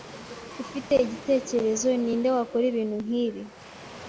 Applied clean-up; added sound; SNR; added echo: none; Waves, surf; 17 dB; none.